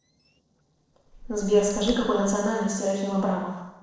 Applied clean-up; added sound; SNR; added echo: neural separator model SepFormer DNS4.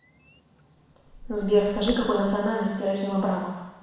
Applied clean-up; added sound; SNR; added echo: none; Slam; 17 dB; reverberation time 1.1 s.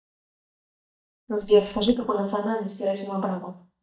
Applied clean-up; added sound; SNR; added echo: neural mask model DeepFilterNet 3.